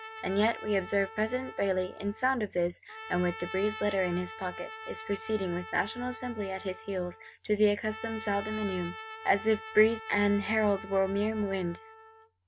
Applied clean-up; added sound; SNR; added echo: none; Trumpet; 14 dB; none.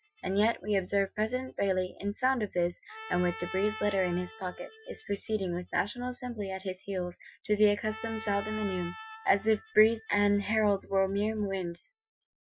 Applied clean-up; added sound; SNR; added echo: classical method Wiener filter.